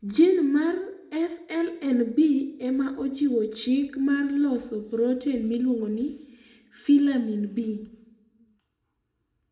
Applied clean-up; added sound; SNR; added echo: none; none; none; reverberation time 0.7 s.